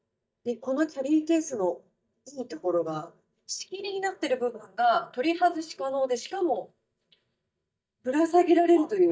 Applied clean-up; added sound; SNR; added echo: neural mask model DeepFilterNet 3.